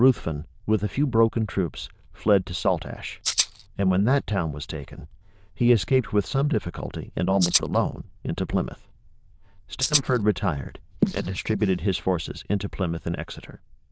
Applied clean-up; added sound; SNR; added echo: neural diffusion model UNIVERSE++.